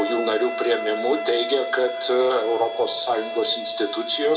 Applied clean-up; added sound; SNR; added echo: none; Wind instrument, woodwind instrument; 7 dB; reverberation time 1.5 s.